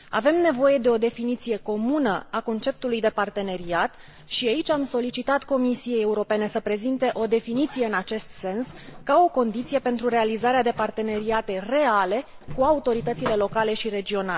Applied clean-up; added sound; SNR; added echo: none; Zipper (clothing); 18 dB; none.